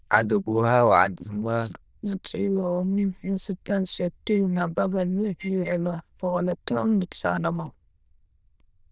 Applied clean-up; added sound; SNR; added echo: neural diffusion model UNIVERSE++.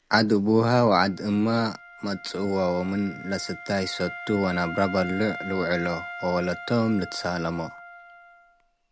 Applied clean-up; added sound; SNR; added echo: none; Wind instrument, woodwind instrument; 14 dB; none.